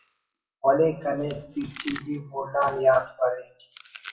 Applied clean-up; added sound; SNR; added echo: classical method WPE with log-MMSE.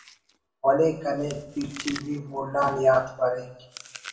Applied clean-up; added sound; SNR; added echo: none; Chewing, mastication; 18 dB; reverberation time 0.7 s.